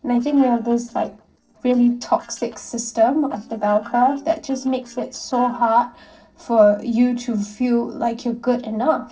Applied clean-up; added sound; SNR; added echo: neural separator model SepFormer DNS4.